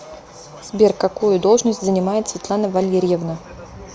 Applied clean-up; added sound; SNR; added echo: none; none; none; none.